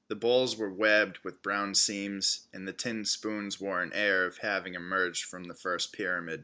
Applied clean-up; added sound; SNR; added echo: none; none; none; none.